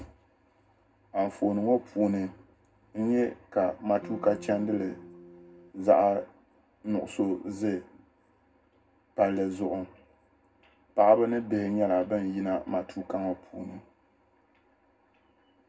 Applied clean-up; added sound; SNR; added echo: none; Electric guitar / Strum; 15 dB; reverberation time 0.3 s.